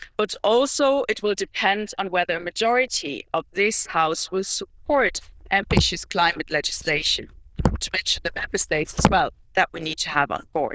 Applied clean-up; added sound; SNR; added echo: neural diffusion model UNIVERSE++.